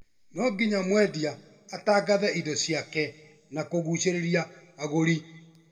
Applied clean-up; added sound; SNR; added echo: none; none; none; reverberation time 0.8 s.